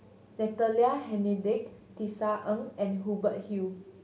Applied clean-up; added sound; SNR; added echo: none; none; none; none.